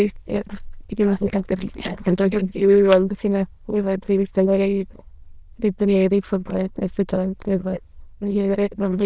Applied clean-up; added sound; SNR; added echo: neural diffusion model UNIVERSE++.